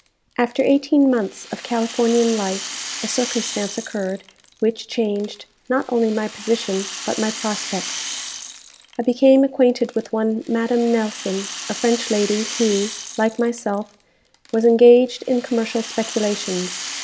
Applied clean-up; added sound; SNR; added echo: none; Rattle; 12 dB; none.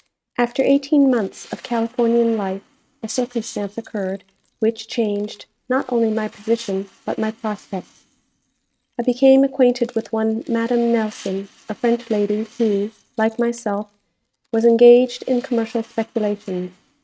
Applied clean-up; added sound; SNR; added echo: neural mask model RNNoise.